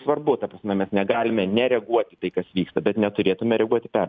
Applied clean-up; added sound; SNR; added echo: none; none; none; none.